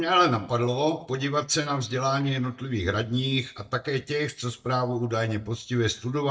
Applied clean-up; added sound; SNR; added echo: neural mask model DeepFilterNet 3.